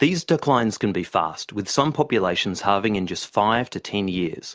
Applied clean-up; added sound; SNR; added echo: none; none; none; none.